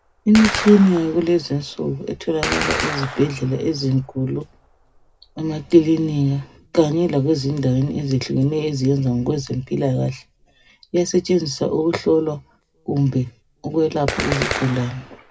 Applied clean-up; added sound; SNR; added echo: none; Gunshot, gunfire; 12 dB; reverberation time 0.2 s.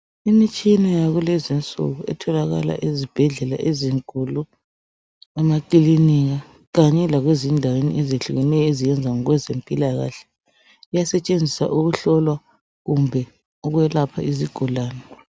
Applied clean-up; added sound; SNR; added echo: none; none; none; none.